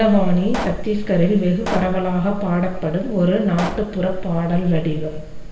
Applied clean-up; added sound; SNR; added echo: none; Explosion; 13 dB; reverberation time 0.8 s.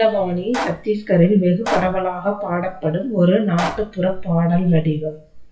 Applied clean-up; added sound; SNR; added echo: classical method WPE with log-MMSE.